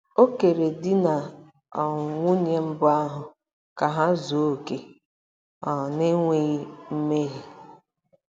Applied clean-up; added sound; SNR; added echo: none; none; none; none.